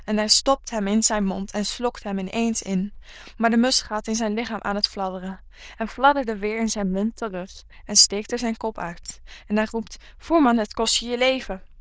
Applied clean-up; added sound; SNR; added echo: neural diffusion model UNIVERSE++.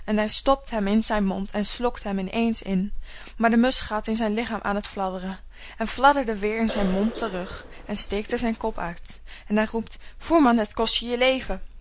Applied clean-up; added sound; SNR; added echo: none; Cough; 14 dB; none.